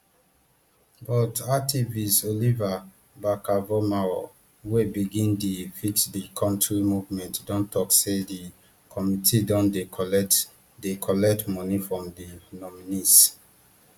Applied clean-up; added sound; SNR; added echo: none; none; none; none.